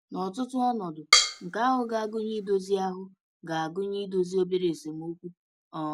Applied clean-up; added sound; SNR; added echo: none; Drum kit; -2 dB; none.